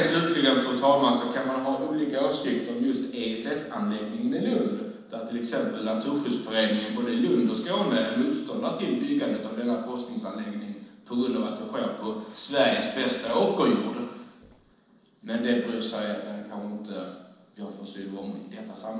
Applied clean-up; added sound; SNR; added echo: neural separator model SepFormer DNS4.